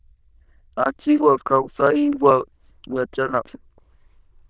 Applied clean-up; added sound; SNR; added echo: neural diffusion model UNIVERSE++.